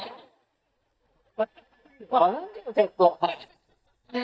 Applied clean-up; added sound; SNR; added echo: neural mask model DeepFilterNet 3.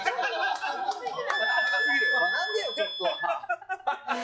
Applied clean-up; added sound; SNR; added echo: classical method log-MMSE.